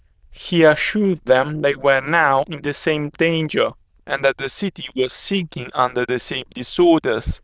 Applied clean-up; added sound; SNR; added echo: neural diffusion model UNIVERSE++.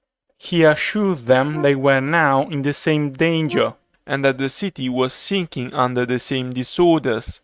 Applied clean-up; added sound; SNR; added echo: neural mask model RNNoise.